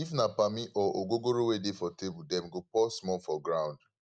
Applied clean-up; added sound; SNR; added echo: none; none; none; none.